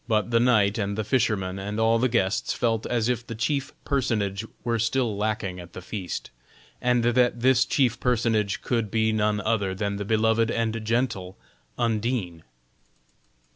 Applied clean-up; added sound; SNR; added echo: none; none; none; none.